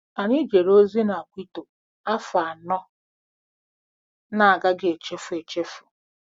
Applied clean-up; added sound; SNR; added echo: none; none; none; none.